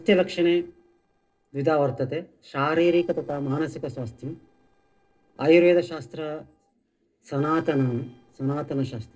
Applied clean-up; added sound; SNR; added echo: neural separator model SepFormer DNS4.